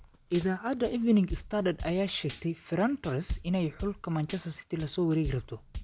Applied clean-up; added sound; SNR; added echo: none; Drum / Drum kit; 12 dB; none.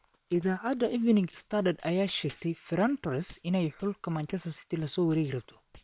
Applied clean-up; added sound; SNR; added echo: neural separator model SepFormer WHAM!.